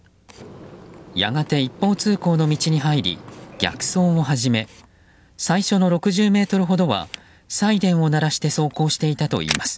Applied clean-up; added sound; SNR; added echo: none; Camera; 19 dB; none.